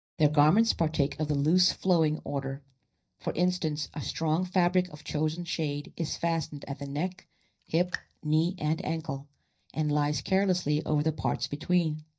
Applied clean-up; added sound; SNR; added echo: neural mask model DeepFilterNet 3.